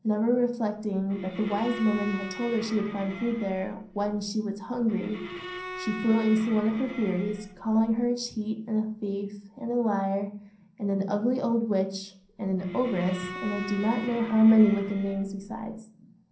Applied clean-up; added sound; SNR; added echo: none; Bowed string instrument; 13 dB; reverberation time 0.6 s.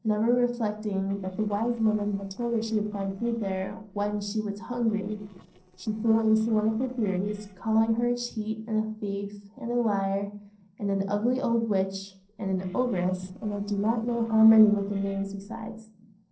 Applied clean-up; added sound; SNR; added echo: neural separator model SepFormer DNS4.